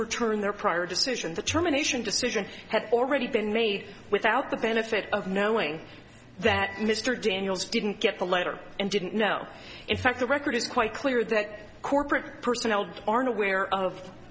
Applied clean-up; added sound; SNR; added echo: none; Bowed string instrument; 20 dB; none.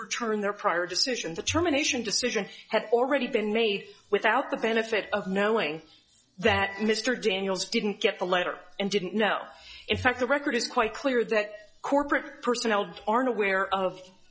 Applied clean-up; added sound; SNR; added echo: classical method log-MMSE.